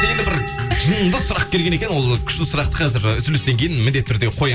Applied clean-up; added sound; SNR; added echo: none; Bell; 11 dB; none.